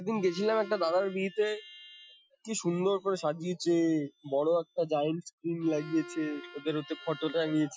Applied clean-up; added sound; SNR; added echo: classical method Wiener filter.